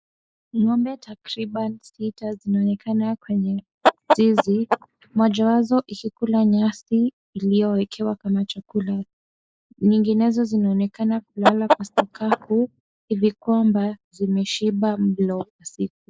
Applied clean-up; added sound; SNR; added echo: neural mask model Resemble Enhance denoiser.